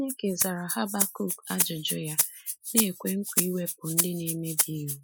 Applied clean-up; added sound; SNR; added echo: classical method Wiener filter.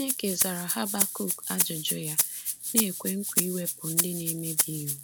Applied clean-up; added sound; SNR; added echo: none; Rattle (instrument); -4 dB; none.